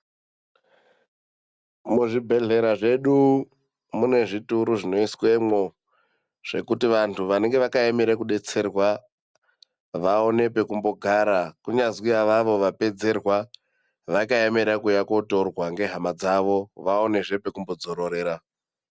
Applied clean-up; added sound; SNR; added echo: none; none; none; none.